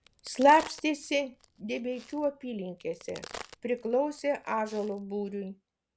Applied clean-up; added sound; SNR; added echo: none; Crack; 20 dB; none.